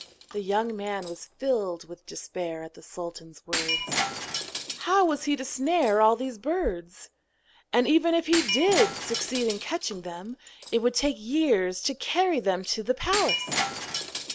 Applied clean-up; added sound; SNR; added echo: none; Shatter; 8 dB; none.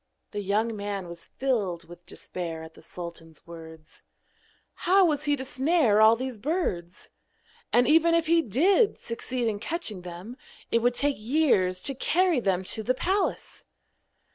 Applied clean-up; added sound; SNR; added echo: none; none; none; none.